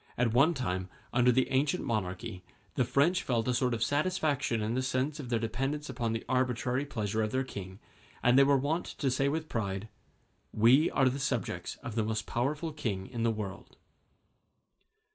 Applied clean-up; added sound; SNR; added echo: none; none; none; none.